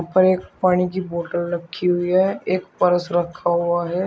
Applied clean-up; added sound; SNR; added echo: none; none; none; none.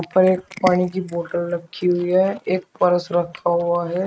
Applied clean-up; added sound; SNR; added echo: neural mask model RNNoise.